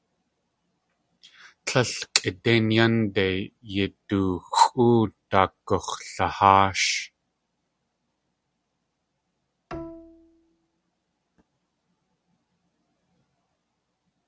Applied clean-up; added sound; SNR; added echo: none; Bowed string instrument; 17 dB; none.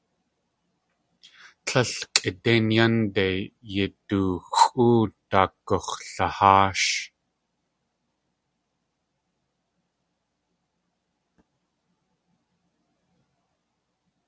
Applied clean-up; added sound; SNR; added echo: none; none; none; none.